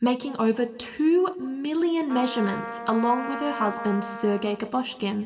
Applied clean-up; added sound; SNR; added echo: none; Trumpet; 12 dB; reverberation time 1.4 s.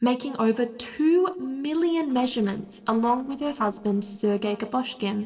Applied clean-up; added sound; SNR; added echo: neural separator model SepFormer DNS4.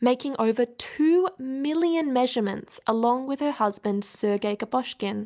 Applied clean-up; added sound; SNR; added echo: none; none; none; none.